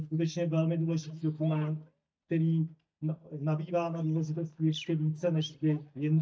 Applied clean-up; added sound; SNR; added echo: neural mask model DeepFilterNet 3.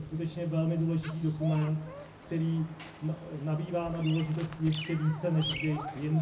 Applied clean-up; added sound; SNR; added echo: none; Bird vocalization, bird call, bird song; 13 dB; reverberation time 0.4 s.